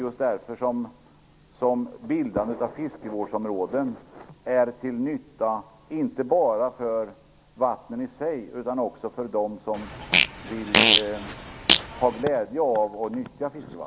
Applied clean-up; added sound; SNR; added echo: none; Fart; -4 dB; none.